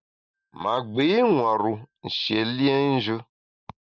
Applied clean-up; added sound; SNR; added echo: neural mask model DeepFilterNet 3.